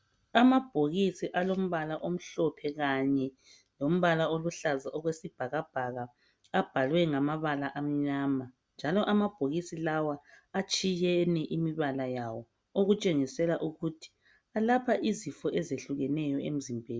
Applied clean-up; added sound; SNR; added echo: none; none; none; none.